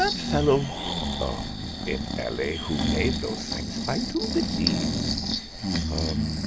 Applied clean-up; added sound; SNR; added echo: none; Breathing; 0 dB; none.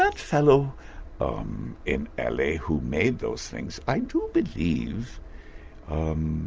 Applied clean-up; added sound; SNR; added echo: none; none; none; none.